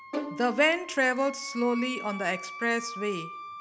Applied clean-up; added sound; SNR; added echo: none; Wind instrument, woodwind instrument + Bowed string instrument; 10 dB; none.